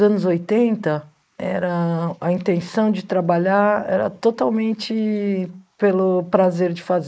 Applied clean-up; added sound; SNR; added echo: neural mask model Resemble Enhance denoiser.